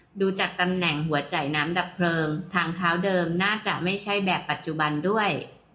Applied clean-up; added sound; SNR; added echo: none; none; none; reverberation time 0.4 s.